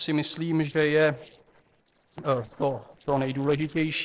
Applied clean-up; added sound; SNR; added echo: neural separator model SepFormer DNS4.